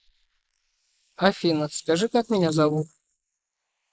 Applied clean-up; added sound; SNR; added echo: neural mask model Resemble Enhance denoiser.